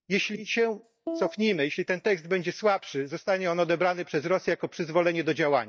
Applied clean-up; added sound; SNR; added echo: neural mask model DeepFilterNet 3.